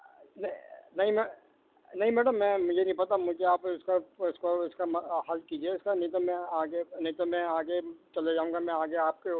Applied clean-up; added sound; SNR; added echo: none; none; none; none.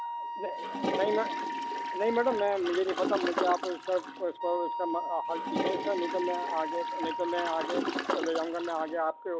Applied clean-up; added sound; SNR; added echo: none; Toilet flush + Wind instrument, woodwind instrument; 3 dB; none.